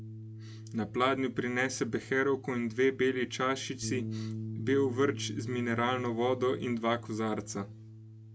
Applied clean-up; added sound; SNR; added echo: none; Bass guitar; 10 dB; none.